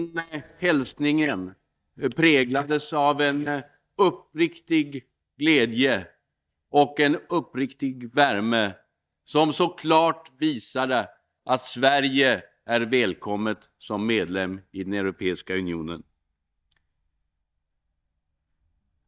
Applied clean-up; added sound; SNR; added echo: neural mask model DeepFilterNet 3.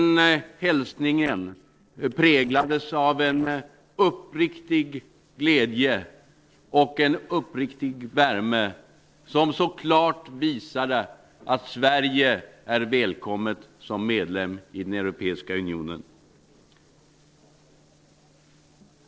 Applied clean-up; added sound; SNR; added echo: neural separator model SepFormer DNS4.